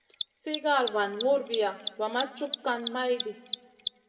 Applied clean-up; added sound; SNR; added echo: none; Mechanisms; 8 dB; reverberation time 1.0 s.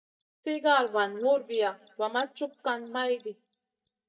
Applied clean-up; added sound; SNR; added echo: neural mask model DeepFilterNet 3.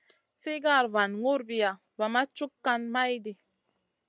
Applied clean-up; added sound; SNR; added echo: none; none; none; none.